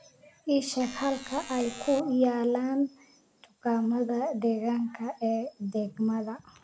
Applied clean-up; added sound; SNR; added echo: none; Alarm; 14 dB; none.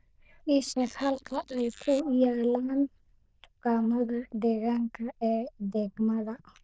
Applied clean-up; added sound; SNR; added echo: neural diffusion model UNIVERSE++.